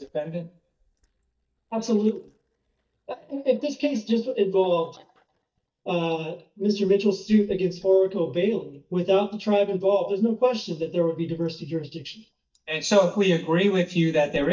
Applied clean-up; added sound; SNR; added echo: neural mask model DeepFilterNet 3.